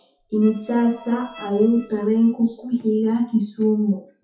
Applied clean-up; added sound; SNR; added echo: classical method WPE with log-MMSE.